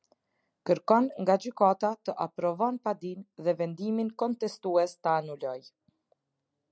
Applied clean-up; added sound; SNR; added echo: none; none; none; none.